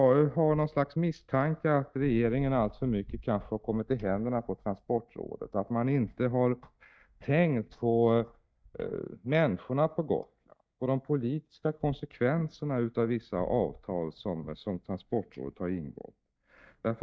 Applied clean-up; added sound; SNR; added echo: neural mask model DeepFilterNet 3.